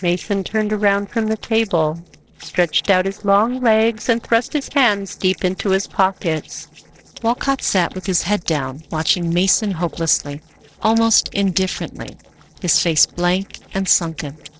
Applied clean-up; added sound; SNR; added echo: neural separator model SepFormer DNS4.